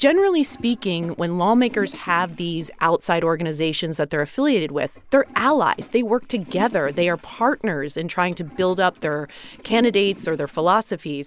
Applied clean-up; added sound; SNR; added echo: none; Toilet flush; 19 dB; none.